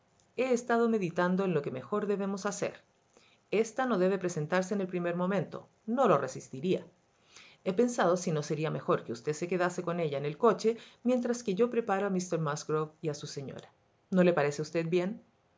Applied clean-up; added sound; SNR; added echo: none; none; none; none.